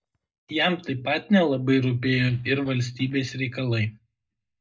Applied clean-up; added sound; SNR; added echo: neural mask model DeepFilterNet 3.